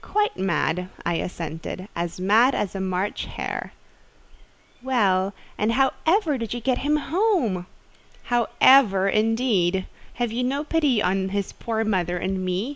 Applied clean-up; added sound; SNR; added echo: none; none; none; none.